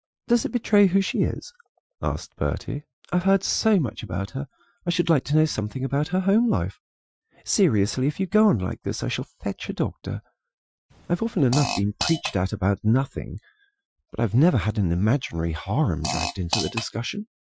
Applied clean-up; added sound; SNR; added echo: classical method Wiener filter.